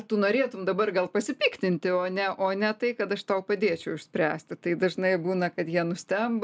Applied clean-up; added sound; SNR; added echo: none; none; none; none.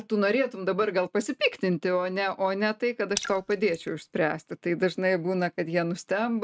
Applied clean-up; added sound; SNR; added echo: neural mask model RNNoise.